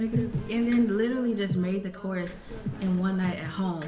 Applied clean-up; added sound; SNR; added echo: none; Thunder; 18 dB; reverberation time 0.5 s.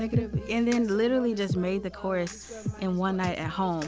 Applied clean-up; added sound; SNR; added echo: none; none; none; none.